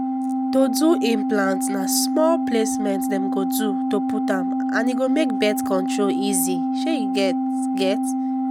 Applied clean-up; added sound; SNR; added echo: none; Organ; -1 dB; none.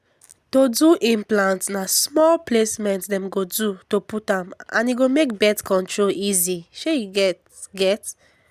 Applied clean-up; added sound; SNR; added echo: none; none; none; none.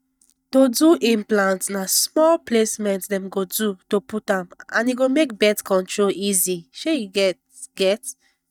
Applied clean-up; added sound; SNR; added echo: neural mask model DeepFilterNet 3.